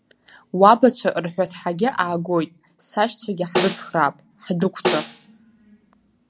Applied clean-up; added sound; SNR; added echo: none; Snare drum; 6 dB; none.